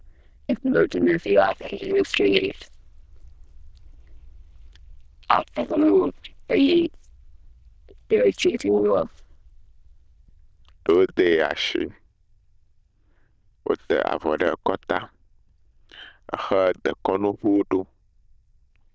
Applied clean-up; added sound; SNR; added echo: neural diffusion model UNIVERSE++.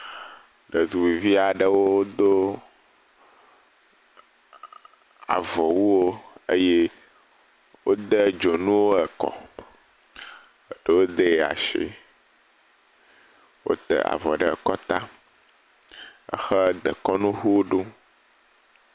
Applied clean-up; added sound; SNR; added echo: none; none; none; none.